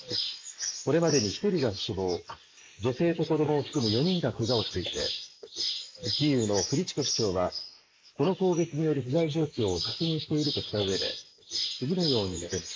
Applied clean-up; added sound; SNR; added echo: neural mask model Resemble Enhance denoiser.